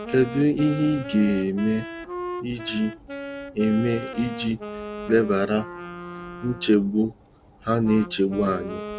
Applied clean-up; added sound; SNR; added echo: none; Wind instrument, woodwind instrument; 11 dB; none.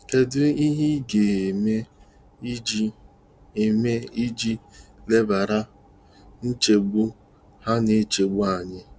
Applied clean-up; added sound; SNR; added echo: none; none; none; none.